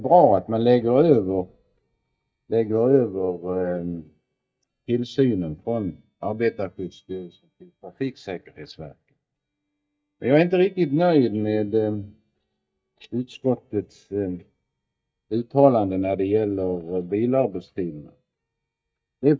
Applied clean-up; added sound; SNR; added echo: neural mask model DeepFilterNet 3.